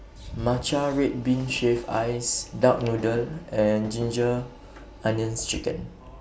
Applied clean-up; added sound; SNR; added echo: none; Train; 17 dB; none.